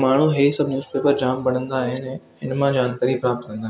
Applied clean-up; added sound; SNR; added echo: none; none; none; none.